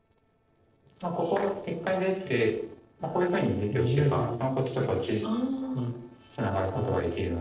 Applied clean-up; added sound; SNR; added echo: neural separator model SepFormer DNS4.